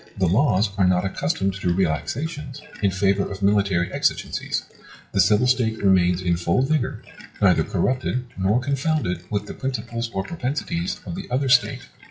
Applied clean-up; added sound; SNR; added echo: classical method WPE with log-MMSE.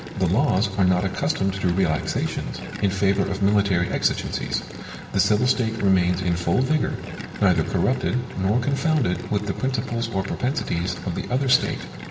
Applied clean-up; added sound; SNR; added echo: none; Gurgling; 16 dB; reverberation time 1.9 s.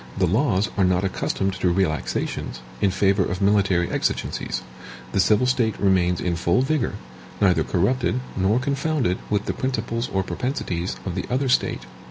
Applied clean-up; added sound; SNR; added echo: none; none; none; none.